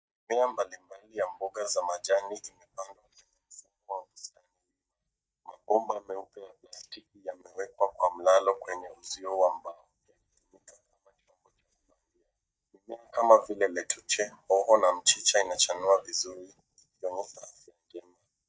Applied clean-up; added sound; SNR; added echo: neural mask model DeepFilterNet 3.